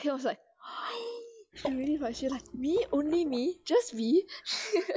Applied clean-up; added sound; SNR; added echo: classical method log-MMSE.